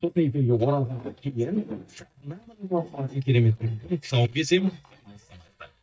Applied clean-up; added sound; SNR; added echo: neural mask model DeepFilterNet 3.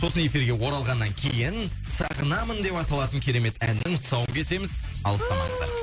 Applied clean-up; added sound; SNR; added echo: none; none; none; none.